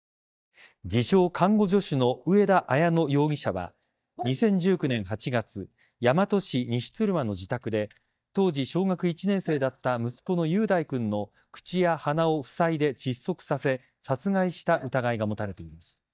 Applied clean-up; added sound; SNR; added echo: neural mask model DeepFilterNet 3.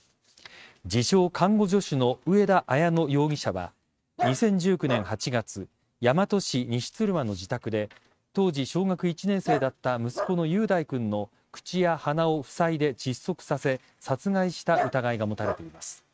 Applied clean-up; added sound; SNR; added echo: neural mask model RNNoise.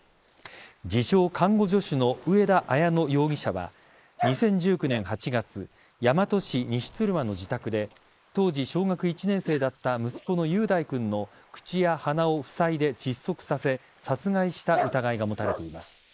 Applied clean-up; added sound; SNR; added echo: neural mask model Resemble Enhance denoiser.